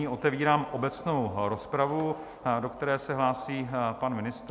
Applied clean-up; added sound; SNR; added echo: none; none; none; none.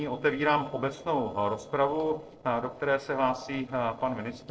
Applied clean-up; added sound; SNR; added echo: neural separator model SepFormer DNS4.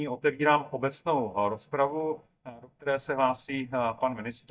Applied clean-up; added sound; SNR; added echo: neural mask model DeepFilterNet 3.